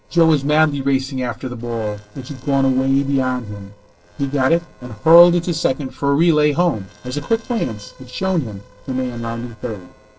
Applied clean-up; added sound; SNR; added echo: neural separator model SepFormer DNS4.